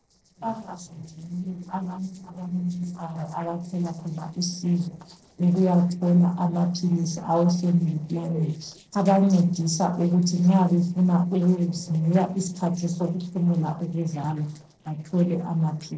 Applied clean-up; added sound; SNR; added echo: neural separator model SepFormer DNS4.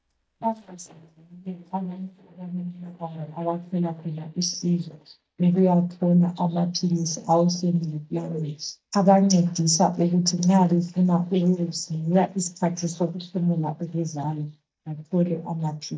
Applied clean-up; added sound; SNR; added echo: neural mask model DeepFilterNet 3.